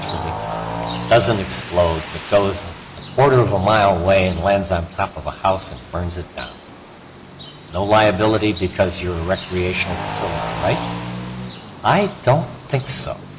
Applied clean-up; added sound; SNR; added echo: none; Motorcycle + Bird; 11 dB; none.